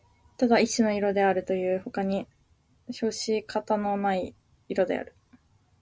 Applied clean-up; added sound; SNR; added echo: none; none; none; none.